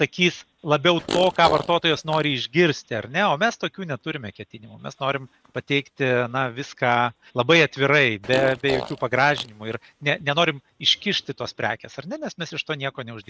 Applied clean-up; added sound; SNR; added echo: neural mask model RNNoise.